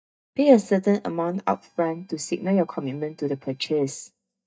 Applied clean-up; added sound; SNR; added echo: neural mask model DeepFilterNet 3.